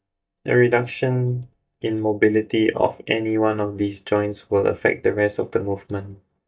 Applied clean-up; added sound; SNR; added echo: neural mask model DeepFilterNet 3.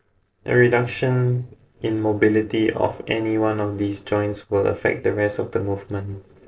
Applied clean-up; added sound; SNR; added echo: neural separator model SepFormer DNS4.